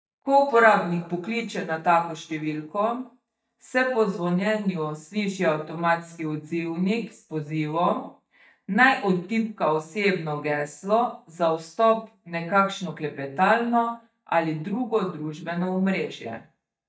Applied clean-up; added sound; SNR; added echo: neural mask model DeepFilterNet 3.